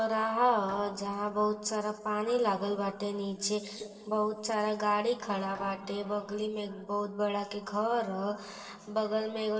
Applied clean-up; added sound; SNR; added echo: neural separator model SepFormer DNS4.